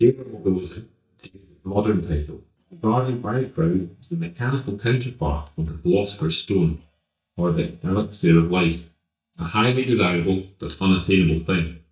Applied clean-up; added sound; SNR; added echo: neural mask model DeepFilterNet 3.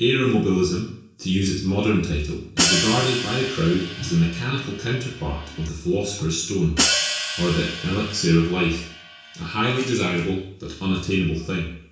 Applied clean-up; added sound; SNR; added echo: none; Hi-hat; 4 dB; reverberation time 0.6 s.